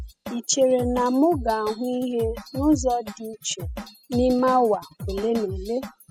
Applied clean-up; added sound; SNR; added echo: classical method spectral subtraction.